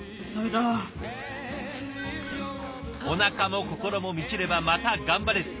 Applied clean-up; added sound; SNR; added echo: none; Squeak; 17 dB; none.